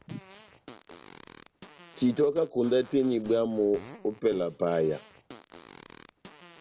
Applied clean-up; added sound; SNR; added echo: none; Fart; 20 dB; none.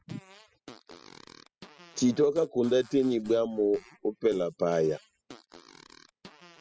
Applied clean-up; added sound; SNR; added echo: classical method spectral subtraction.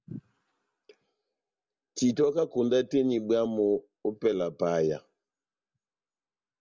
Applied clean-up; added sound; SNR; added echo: none; none; none; none.